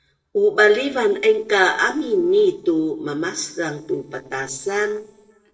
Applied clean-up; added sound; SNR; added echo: neural separator model SepFormer DNS4.